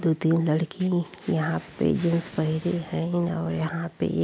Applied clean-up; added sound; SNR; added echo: none; none; none; none.